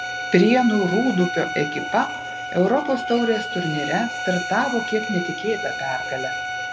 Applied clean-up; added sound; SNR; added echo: none; Bowed string instrument; 6 dB; none.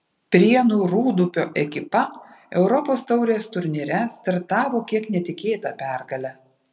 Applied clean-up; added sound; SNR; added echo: none; none; none; none.